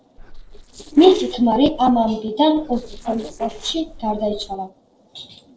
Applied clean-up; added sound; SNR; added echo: neural separator model SepFormer DNS4.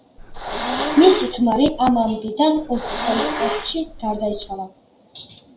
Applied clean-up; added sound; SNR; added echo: none; Hiss; 4 dB; none.